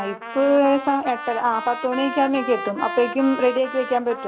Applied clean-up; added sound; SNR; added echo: none; Trumpet; 11 dB; none.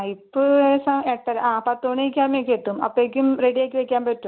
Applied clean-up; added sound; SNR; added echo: none; none; none; none.